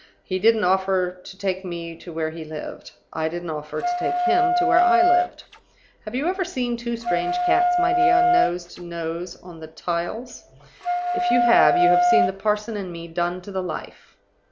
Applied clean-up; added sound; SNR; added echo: none; Wind instrument, woodwind instrument; -4 dB; none.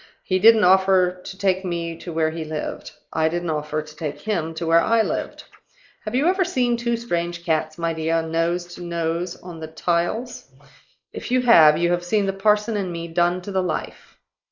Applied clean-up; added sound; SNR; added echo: neural mask model Resemble Enhance denoiser.